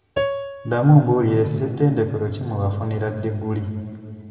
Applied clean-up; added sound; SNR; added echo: none; Piano; 12 dB; reverberation time 2.6 s.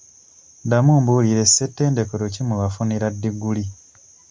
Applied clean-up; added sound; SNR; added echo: none; none; none; none.